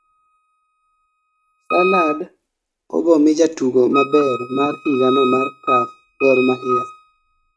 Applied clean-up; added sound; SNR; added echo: neural mask model RNNoise.